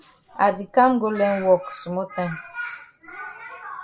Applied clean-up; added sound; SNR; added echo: none; none; none; none.